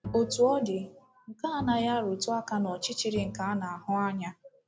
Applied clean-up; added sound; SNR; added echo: none; Bowed string instrument; 15 dB; none.